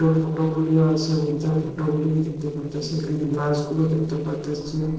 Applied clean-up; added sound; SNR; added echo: neural separator model SepFormer DNS4.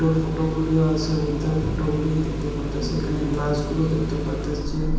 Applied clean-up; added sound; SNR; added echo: none; Engine starting; 6 dB; reverberation time 1.0 s.